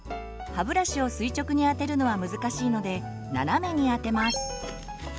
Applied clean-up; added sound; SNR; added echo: none; none; none; none.